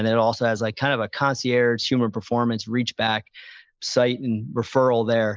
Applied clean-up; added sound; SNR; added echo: neural mask model Resemble Enhance denoiser.